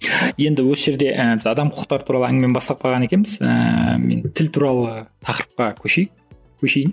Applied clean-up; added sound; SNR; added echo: none; none; none; none.